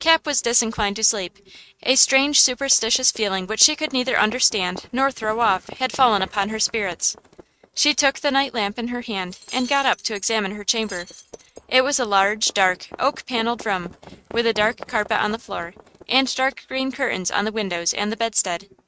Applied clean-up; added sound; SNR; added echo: neural mask model RNNoise.